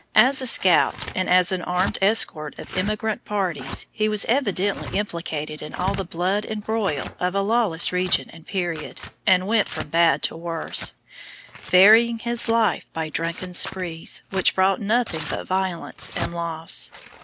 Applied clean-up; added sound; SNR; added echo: none; Tearing; 15 dB; none.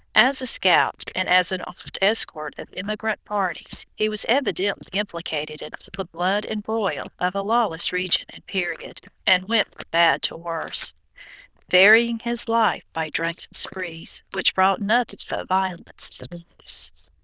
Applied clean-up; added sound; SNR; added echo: neural diffusion model UNIVERSE++.